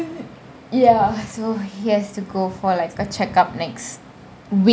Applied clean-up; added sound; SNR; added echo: none; none; none; none.